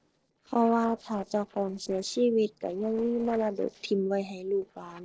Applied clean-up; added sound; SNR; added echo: neural separator model SepFormer DNS4.